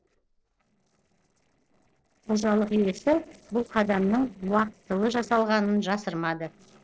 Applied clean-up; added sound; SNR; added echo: neural separator model SepFormer DNS4.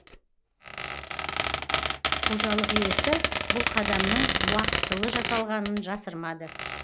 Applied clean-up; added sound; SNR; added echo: none; Squeak; -4 dB; none.